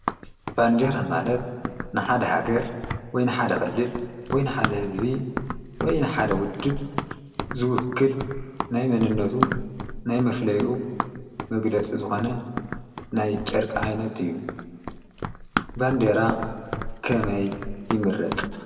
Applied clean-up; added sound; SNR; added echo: none; Run; 8 dB; reverberation time 1.4 s.